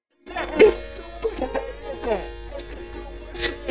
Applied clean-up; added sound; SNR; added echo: neural mask model DeepFilterNet 3.